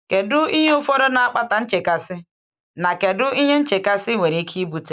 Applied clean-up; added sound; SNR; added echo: neural mask model Resemble Enhance denoiser.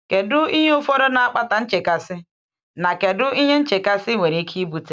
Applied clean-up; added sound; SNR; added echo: none; none; none; none.